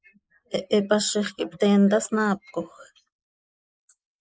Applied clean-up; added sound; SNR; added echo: neural mask model Resemble Enhance denoiser.